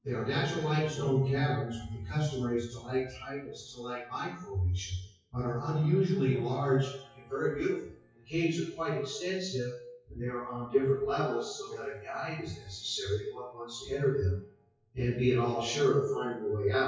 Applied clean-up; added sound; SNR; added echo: classical method WPE with log-MMSE.